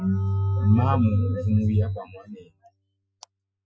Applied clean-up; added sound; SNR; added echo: classical method Wiener filter.